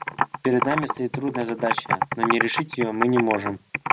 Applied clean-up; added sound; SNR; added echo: none; Computer keyboard; 2 dB; none.